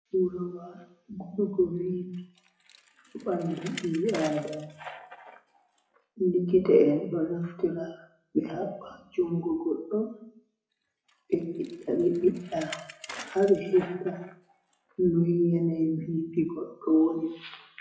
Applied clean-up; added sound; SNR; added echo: classical method WPE with log-MMSE.